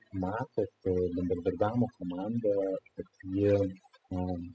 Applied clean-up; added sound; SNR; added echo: classical method spectral subtraction.